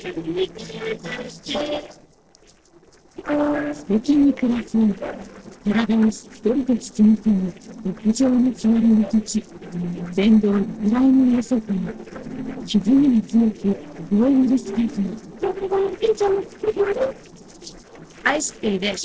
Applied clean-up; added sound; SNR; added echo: neural separator model SepFormer DNS4.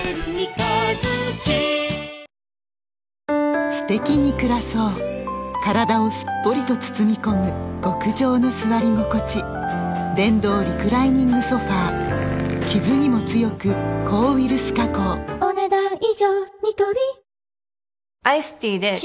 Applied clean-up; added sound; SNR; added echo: none; none; none; none.